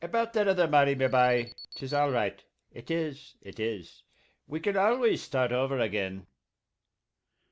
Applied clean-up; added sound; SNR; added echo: none; Alarm; 18 dB; none.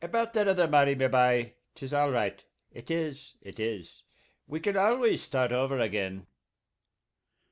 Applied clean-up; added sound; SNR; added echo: none; none; none; none.